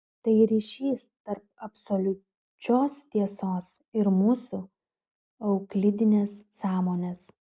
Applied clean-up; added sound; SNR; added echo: none; none; none; none.